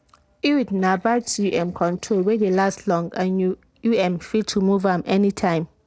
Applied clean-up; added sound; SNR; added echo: neural separator model SepFormer DNS4.